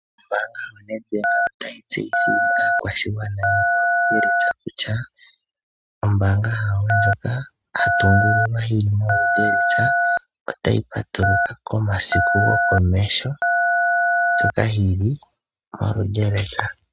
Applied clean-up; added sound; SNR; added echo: neural mask model RNNoise.